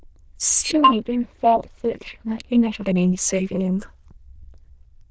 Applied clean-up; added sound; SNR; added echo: neural diffusion model UNIVERSE++.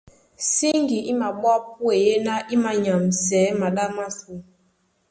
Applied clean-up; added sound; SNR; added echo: none; none; none; none.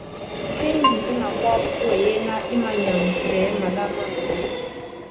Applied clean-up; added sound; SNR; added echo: none; Train + Keyboard (musical); 1 dB; none.